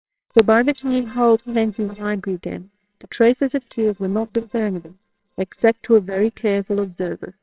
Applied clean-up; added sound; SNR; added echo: neural separator model SepFormer WHAMR!.